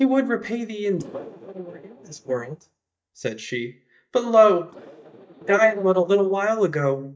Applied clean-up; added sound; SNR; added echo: neural mask model DeepFilterNet 3.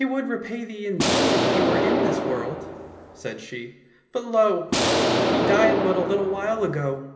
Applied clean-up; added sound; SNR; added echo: none; Explosion; -3 dB; reverberation time 0.8 s.